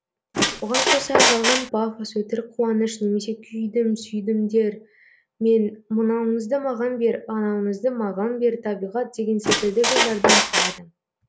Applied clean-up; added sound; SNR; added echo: none; Squeak; -4 dB; none.